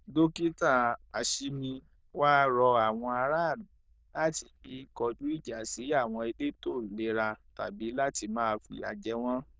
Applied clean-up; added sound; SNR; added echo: neural diffusion model UNIVERSE++.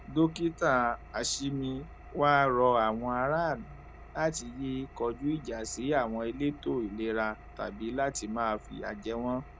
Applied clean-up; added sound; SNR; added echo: none; Engine; 18 dB; none.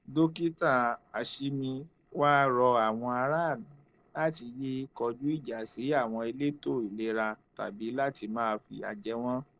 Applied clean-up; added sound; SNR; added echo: neural separator model SepFormer DNS4.